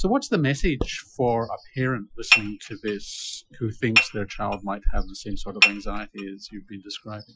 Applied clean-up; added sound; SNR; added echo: classical method Wiener filter.